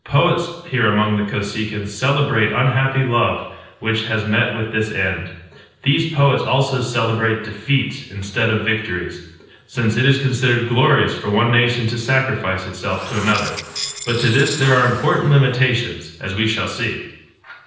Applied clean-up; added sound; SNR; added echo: neural separator model SepFormer DNS4.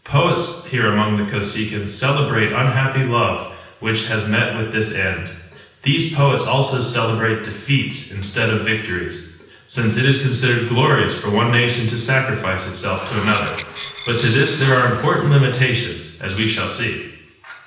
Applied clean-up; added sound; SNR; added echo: none; Tools; 9 dB; reverberation time 0.9 s.